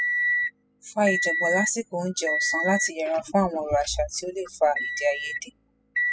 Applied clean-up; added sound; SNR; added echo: classical method spectral subtraction.